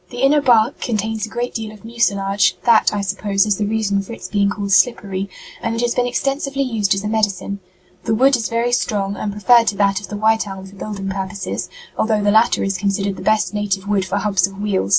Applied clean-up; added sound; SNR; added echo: none; none; none; none.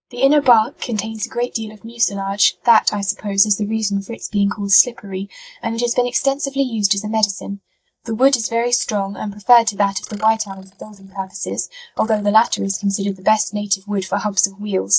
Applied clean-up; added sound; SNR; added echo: neural mask model DeepFilterNet 3.